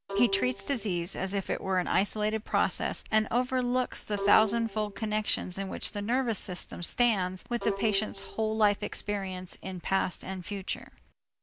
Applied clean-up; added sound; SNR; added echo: none; Bowed string instrument; 11 dB; none.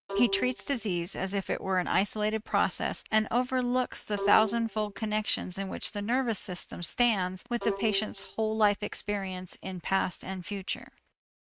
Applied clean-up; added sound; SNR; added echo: neural mask model RNNoise.